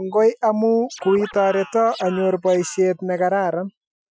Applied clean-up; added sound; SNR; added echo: classical method Wiener filter.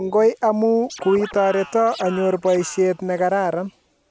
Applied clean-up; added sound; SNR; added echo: none; Scratching (performance technique); 18 dB; none.